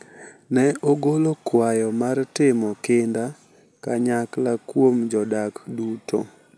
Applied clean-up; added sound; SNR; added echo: none; none; none; none.